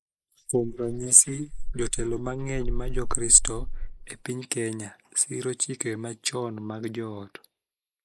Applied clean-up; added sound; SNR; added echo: neural mask model Resemble Enhance denoiser.